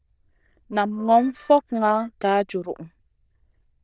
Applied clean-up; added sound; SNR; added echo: neural diffusion model UNIVERSE++.